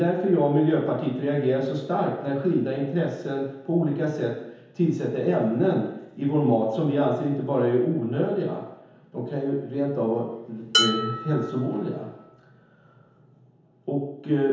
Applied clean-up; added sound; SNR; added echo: none; Dishes, pots, and pans; 6 dB; reverberation time 1.0 s.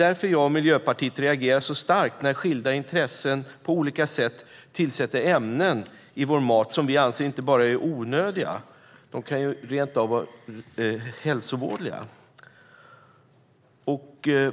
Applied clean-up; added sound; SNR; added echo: none; none; none; none.